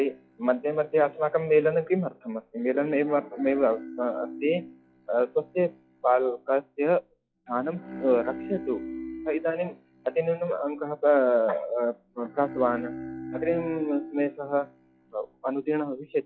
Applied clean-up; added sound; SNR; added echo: classical method log-MMSE.